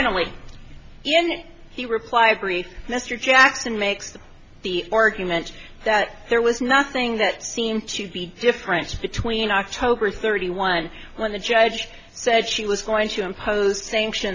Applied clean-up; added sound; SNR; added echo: none; none; none; none.